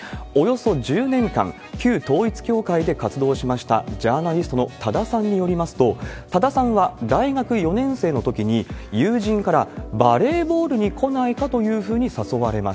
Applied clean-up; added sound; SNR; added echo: none; Organ; 19 dB; none.